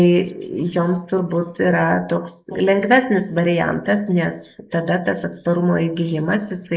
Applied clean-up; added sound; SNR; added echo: neural mask model Resemble Enhance denoiser.